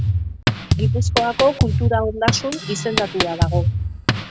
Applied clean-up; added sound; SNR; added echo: none; Drum kit; -3 dB; none.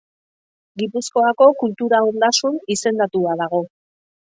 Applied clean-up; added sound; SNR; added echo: none; none; none; none.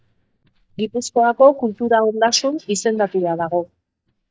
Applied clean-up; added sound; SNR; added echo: neural mask model DeepFilterNet 3.